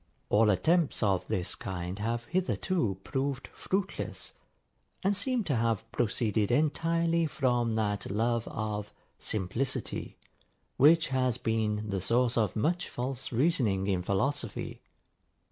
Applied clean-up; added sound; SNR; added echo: none; none; none; none.